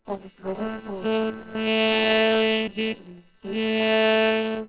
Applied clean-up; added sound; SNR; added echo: neural separator model SepFormer WHAMR!.